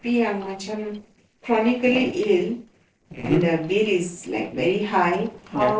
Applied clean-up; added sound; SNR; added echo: neural separator model SepFormer DNS4.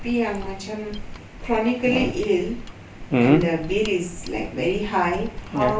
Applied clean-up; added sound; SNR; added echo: none; Mechanisms; 13 dB; none.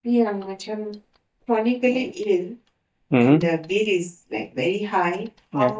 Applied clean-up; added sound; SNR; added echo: neural mask model DeepFilterNet 3.